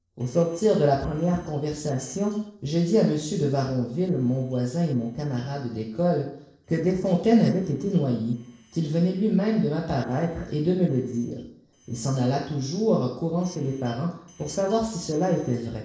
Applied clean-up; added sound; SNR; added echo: neural separator model SepFormer DNS4.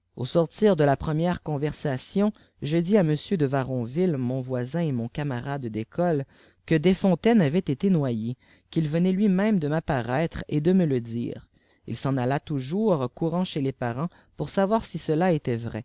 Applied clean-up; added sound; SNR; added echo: none; none; none; none.